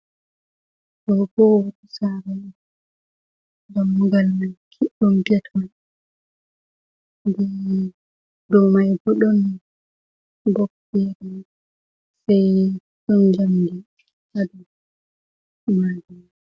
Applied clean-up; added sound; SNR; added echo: none; none; none; none.